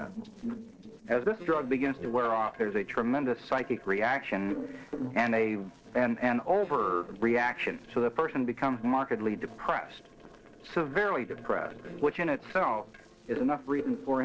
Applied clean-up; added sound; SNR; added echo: neural separator model SepFormer DNS4.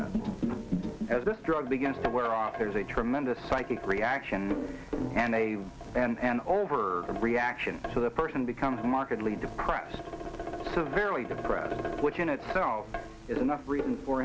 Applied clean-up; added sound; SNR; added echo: none; none; none; none.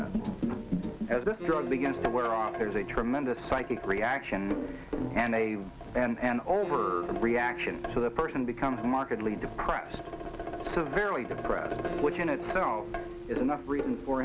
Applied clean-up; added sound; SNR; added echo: none; Acoustic guitar; 12 dB; none.